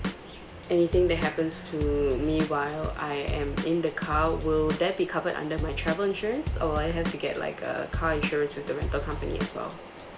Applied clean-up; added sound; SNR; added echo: none; Drum / Drum kit; 6 dB; none.